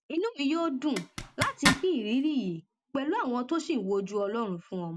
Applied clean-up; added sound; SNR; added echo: none; Zipper (clothing); 1 dB; none.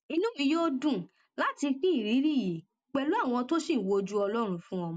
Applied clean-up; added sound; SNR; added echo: none; none; none; none.